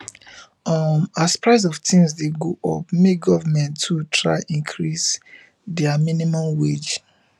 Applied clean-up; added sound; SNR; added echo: none; none; none; none.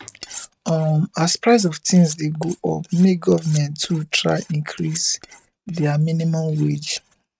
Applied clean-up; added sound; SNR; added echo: neural mask model RNNoise.